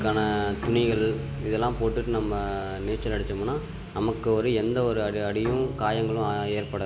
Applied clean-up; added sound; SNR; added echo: none; Bowed string instrument + Drum; 11 dB; none.